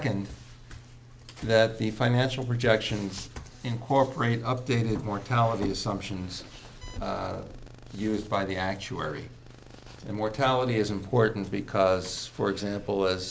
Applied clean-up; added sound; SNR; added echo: none; none; none; none.